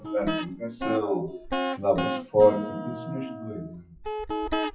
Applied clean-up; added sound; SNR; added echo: classical method WPE with log-MMSE.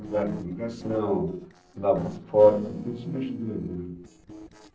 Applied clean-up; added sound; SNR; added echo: neural separator model SepFormer DNS4.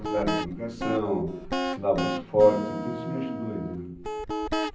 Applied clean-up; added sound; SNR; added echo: none; Guitar; 4 dB; reverberation time 0.6 s.